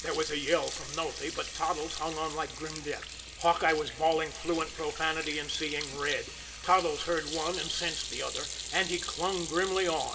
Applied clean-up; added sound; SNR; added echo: none; Sink (filling or washing) / Hands; 8 dB; reverberation time 2.2 s.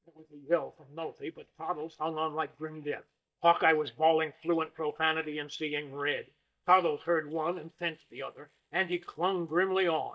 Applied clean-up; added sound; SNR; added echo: neural mask model DeepFilterNet 3.